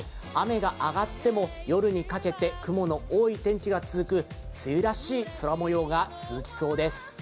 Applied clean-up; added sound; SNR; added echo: none; none; none; none.